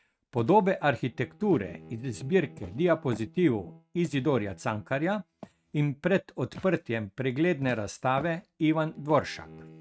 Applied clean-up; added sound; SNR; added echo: neural mask model RNNoise.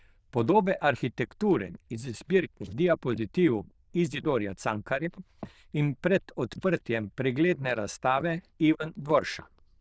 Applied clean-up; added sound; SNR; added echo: neural diffusion model UNIVERSE++.